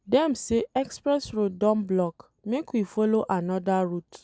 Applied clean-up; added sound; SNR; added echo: none; none; none; none.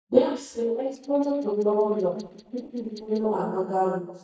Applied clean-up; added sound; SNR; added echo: neural mask model DeepFilterNet 3.